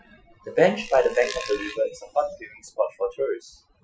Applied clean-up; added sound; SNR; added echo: classical method Wiener filter.